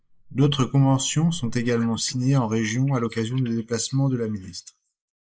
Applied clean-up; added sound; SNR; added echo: neural mask model Resemble Enhance denoiser.